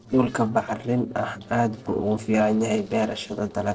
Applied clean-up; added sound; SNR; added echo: neural separator model SepFormer DNS4.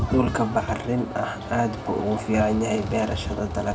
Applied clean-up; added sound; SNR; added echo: none; Squeak; 15 dB; reverberation time 0.3 s.